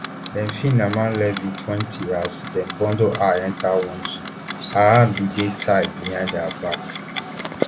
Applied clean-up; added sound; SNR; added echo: none; Clock; 7 dB; none.